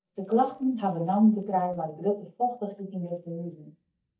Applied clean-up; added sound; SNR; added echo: neural mask model DeepFilterNet 3.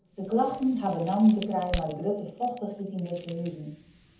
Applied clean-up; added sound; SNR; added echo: none; Crack; 15 dB; reverberation time 0.6 s.